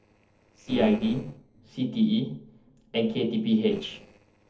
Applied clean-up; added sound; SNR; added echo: neural separator model SepFormer DNS4.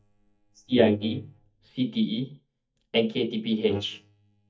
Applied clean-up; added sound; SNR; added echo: neural mask model DeepFilterNet 3.